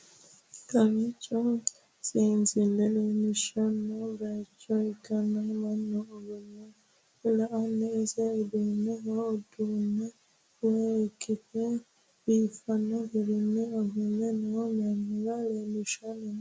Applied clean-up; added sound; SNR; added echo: none; none; none; none.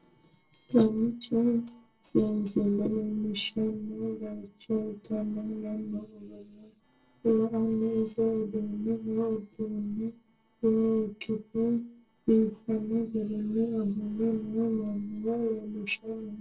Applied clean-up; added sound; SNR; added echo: neural separator model SepFormer DNS4.